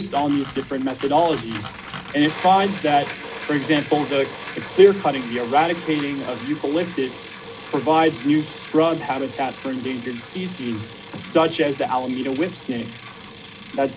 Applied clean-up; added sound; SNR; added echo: none; Bicycle; 10 dB; reverberation time 0.3 s.